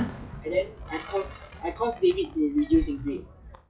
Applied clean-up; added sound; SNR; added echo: classical method WPE with log-MMSE.